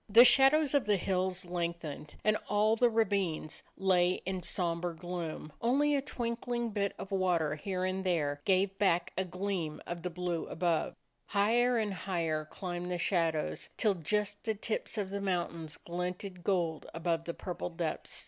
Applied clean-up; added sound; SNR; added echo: none; none; none; none.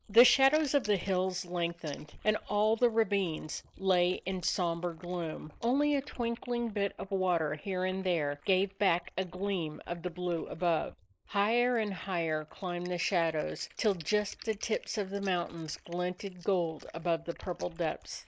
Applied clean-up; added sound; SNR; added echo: neural mask model Resemble Enhance denoiser.